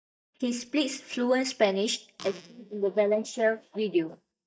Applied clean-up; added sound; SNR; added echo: neural mask model DeepFilterNet 3.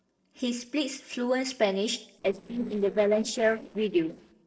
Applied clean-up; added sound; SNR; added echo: neural separator model SepFormer DNS4.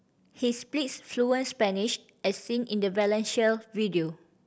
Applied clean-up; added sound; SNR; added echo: none; none; none; none.